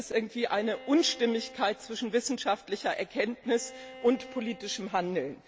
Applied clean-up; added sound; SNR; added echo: none; Bowed string instrument; 19 dB; none.